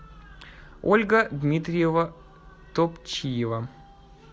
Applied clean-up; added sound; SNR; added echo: none; none; none; none.